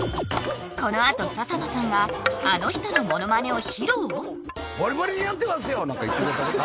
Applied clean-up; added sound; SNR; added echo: none; Wind chime; 6 dB; none.